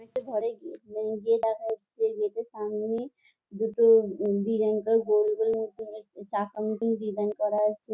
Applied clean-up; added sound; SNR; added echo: none; none; none; none.